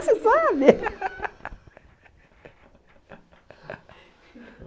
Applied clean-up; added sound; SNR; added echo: none; none; none; none.